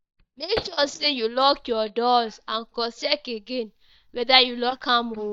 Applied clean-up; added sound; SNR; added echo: neural mask model DeepFilterNet 3.